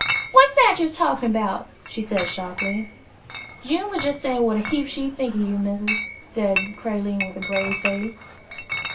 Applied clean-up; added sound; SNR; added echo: none; Chatter / Chink, clink; 8 dB; reverberation time 0.2 s.